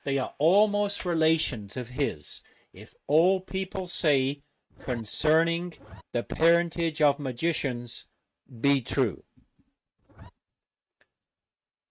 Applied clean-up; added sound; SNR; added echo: neural mask model RNNoise.